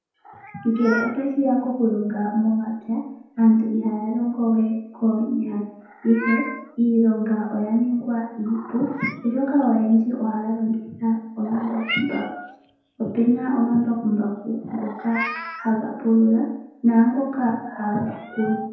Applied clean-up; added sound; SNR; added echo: none; Meow; 15 dB; reverberation time 0.9 s.